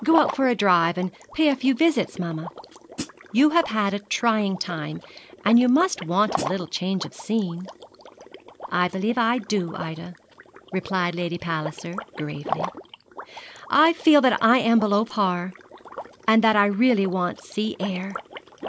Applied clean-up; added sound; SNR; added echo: none; Hi-hat + Liquid; 13 dB; none.